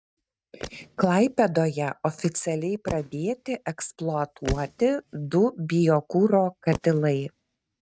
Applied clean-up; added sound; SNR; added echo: neural mask model RNNoise.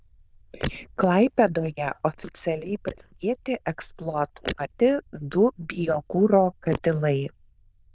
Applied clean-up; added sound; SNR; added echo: neural diffusion model UNIVERSE++.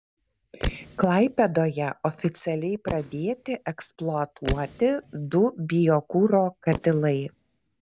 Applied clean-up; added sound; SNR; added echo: none; Fireworks; 13 dB; none.